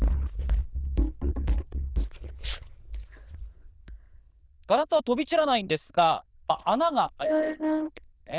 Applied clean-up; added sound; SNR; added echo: neural diffusion model UNIVERSE++.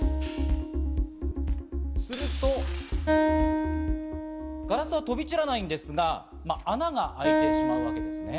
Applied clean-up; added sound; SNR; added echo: none; Acoustic guitar; 2 dB; none.